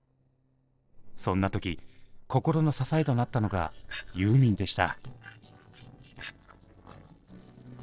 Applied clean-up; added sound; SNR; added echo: neural separator model SepFormer DNS4.